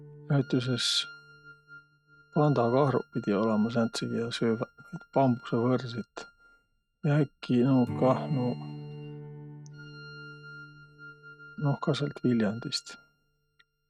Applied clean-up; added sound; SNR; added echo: neural mask model RNNoise.